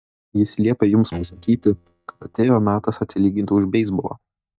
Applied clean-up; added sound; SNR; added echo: neural mask model DeepFilterNet 3.